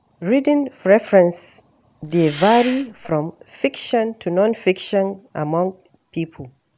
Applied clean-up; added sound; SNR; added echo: none; Engine; 13 dB; none.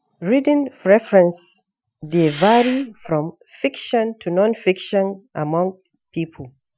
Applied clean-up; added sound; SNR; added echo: classical method Wiener filter.